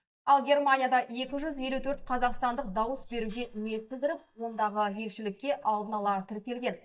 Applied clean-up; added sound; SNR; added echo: neural mask model DeepFilterNet 3.